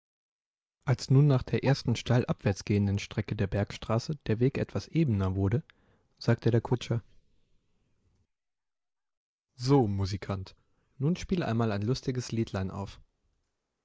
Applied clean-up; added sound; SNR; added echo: neural mask model Resemble Enhance denoiser.